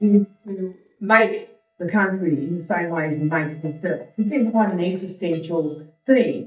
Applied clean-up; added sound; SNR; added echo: neural mask model DeepFilterNet 3.